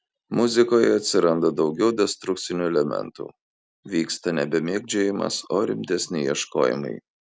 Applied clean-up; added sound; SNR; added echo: none; none; none; none.